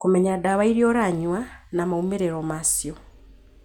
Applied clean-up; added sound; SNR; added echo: none; none; none; none.